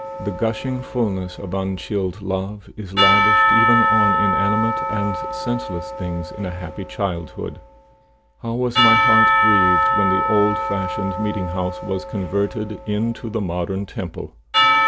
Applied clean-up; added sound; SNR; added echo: none; Church bell / Percussion; -3 dB; none.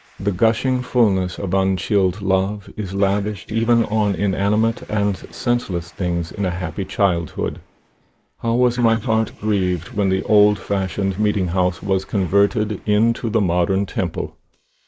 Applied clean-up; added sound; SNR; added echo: neural mask model Resemble Enhance denoiser.